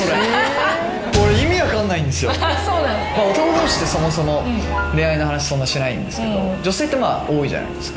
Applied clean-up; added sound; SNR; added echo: none; Fixed-wing aircraft, airplane; 12 dB; none.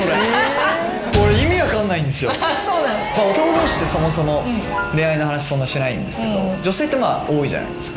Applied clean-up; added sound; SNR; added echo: none; none; none; none.